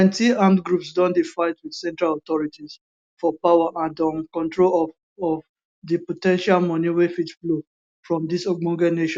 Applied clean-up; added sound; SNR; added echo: none; none; none; none.